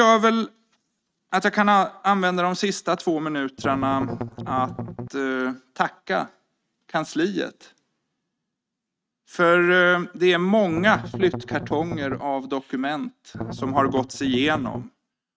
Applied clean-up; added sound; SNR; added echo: neural mask model RNNoise.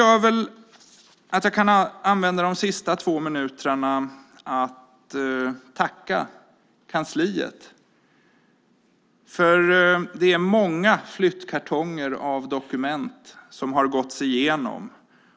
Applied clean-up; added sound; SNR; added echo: none; none; none; none.